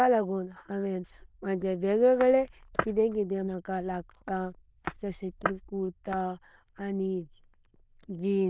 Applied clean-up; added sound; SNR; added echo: neural diffusion model UNIVERSE++.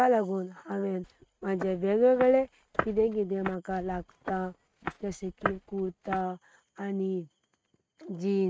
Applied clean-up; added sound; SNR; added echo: neural mask model RNNoise.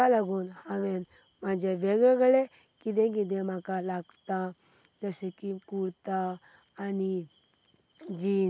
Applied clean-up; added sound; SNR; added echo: none; none; none; none.